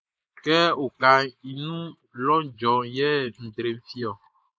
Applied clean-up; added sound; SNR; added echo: neural mask model Resemble Enhance denoiser.